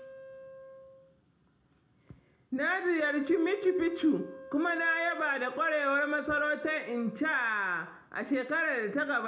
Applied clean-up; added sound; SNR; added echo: none; Wind instrument, woodwind instrument; 18 dB; reverberation time 0.3 s.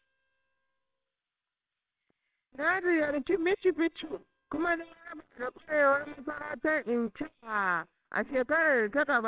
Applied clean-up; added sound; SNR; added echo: neural separator model SepFormer WHAMR!.